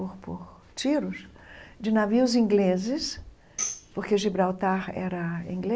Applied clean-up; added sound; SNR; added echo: none; Tambourine; 11 dB; none.